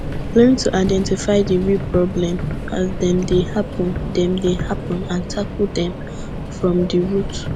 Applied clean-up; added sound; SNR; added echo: none; Subway, metro, underground; 6 dB; none.